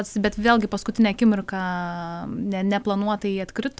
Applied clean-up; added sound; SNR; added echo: none; none; none; none.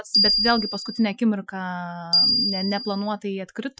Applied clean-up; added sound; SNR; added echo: classical method Wiener filter.